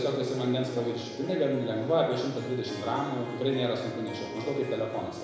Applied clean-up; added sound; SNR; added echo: none; Harp; 13 dB; reverberation time 1.0 s.